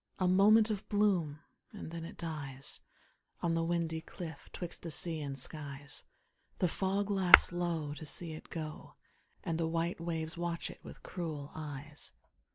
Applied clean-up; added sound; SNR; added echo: none; Tap / Hammer; -1 dB; none.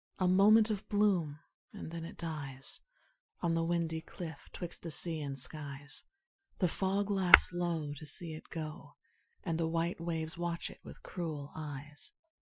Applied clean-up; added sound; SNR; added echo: classical method Wiener filter.